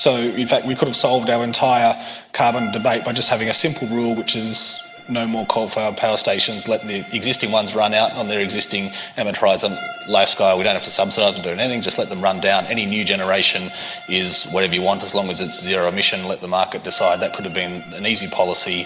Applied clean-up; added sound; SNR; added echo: none; Bowed string instrument; 17 dB; none.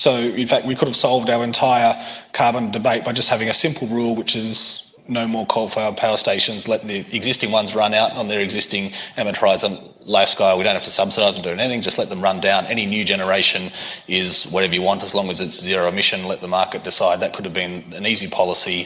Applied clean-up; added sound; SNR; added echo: none; none; none; none.